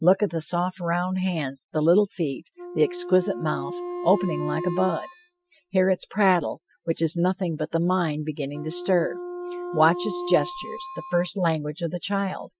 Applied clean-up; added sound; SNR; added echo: classical method Wiener filter.